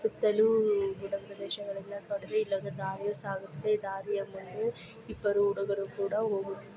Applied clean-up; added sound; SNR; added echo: none; none; none; none.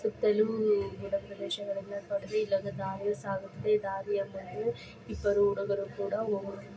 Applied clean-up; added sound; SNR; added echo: none; none; none; reverberation time 0.4 s.